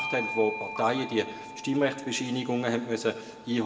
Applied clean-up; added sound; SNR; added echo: none; Bell / Doorbell; 10 dB; reverberation time 1.2 s.